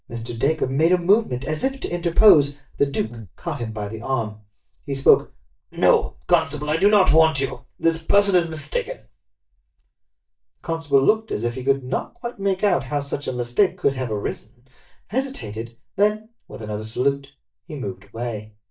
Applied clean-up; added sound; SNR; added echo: neural mask model DeepFilterNet 3.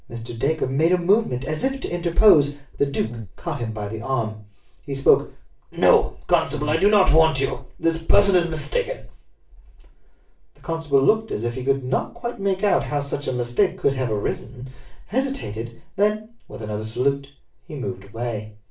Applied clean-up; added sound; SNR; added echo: none; Buzz; 13 dB; reverberation time 0.3 s.